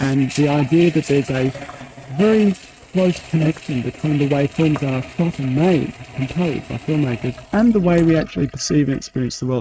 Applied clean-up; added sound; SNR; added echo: neural mask model RNNoise.